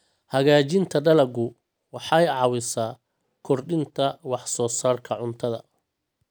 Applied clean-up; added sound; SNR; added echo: none; none; none; none.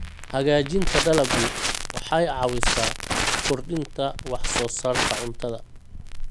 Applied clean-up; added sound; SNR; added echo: none; Crackle; 0 dB; none.